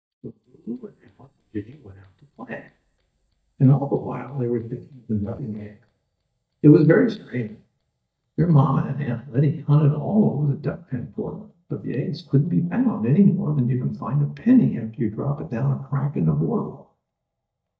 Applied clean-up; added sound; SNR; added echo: neural mask model DeepFilterNet 3.